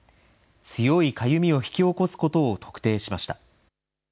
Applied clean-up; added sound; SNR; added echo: none; none; none; none.